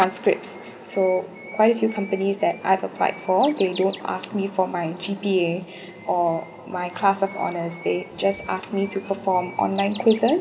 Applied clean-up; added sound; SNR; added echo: none; Bird; 20 dB; none.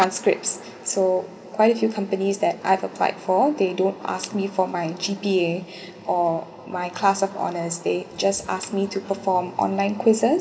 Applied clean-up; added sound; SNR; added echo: none; none; none; none.